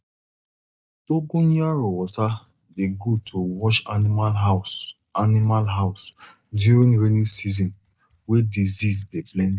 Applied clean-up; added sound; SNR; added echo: neural mask model DeepFilterNet 3.